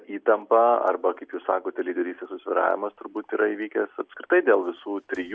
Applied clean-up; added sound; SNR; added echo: none; none; none; none.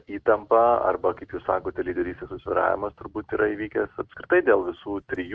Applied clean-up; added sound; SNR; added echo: neural mask model RNNoise.